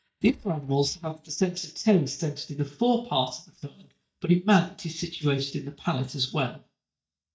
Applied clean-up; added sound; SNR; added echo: neural mask model DeepFilterNet 3.